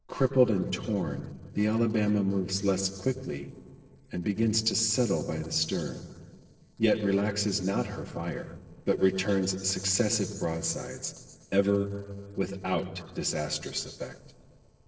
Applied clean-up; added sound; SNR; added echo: neural separator model SepFormer DNS4.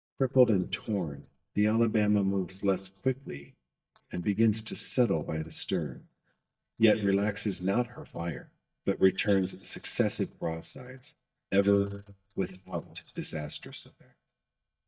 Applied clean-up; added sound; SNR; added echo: neural mask model DeepFilterNet 3.